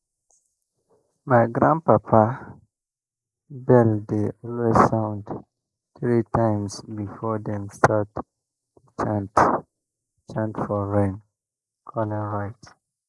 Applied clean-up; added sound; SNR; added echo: neural mask model Resemble Enhance denoiser.